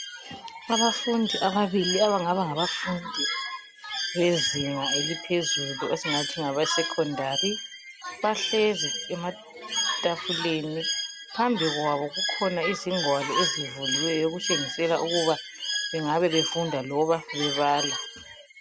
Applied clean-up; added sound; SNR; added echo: none; Bird; 5 dB; none.